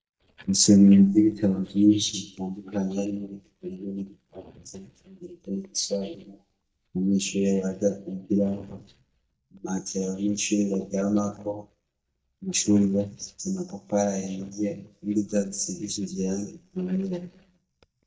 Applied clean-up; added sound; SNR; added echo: neural mask model DeepFilterNet 3.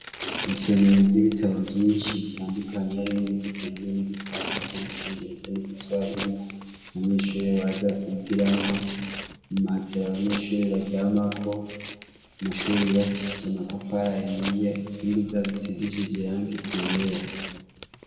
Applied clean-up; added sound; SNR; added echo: none; Tearing; 10 dB; reverberation time 1.1 s.